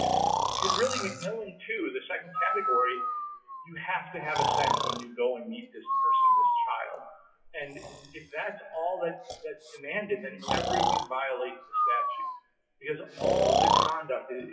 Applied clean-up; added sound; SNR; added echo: classical method WPE with log-MMSE.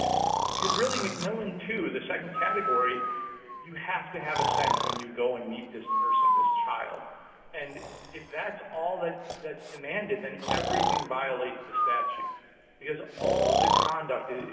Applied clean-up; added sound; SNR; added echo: none; Breathing; -4 dB; reverberation time 2.5 s.